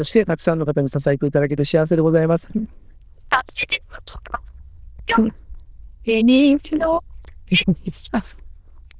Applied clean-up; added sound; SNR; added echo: neural diffusion model UNIVERSE++.